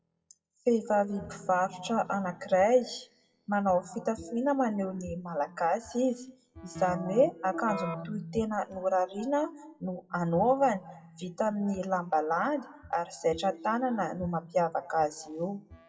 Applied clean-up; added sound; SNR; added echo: classical method WPE with log-MMSE.